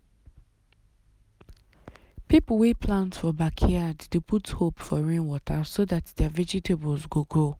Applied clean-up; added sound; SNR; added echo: none; none; none; none.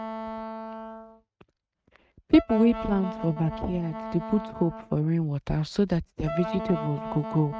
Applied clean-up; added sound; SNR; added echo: neural mask model RNNoise.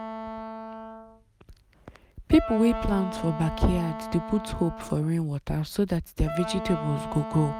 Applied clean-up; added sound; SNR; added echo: none; Wind instrument, woodwind instrument; 10 dB; none.